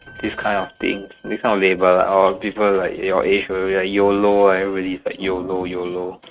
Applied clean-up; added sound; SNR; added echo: neural mask model RNNoise.